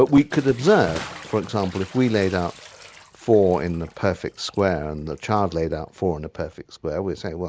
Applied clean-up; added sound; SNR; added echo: none; Bathtub (filling or washing) / Splash, splatter; 20 dB; none.